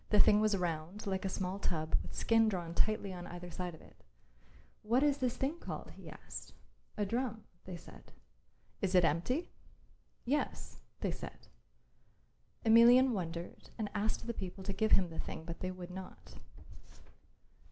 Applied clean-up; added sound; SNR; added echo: none; none; none; none.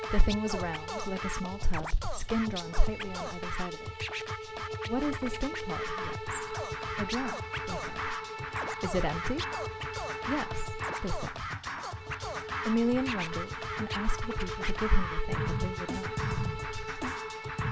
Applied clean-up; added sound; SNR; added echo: none; Bowed string instrument + Scratching (performance technique); 4 dB; none.